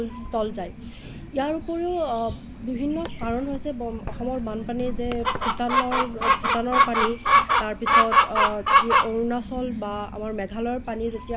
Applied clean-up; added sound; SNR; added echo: none; Chicken, rooster; -3 dB; none.